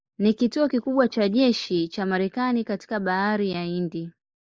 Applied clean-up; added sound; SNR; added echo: neural mask model Resemble Enhance denoiser.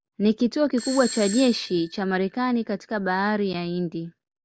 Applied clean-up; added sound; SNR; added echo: none; Doorbell; 14 dB; none.